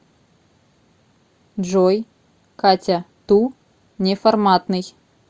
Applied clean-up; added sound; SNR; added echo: none; none; none; none.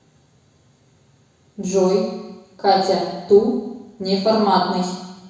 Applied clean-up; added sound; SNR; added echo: none; none; none; reverberation time 1.0 s.